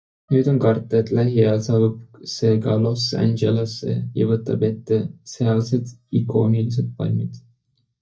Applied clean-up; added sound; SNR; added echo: neural mask model DeepFilterNet 3.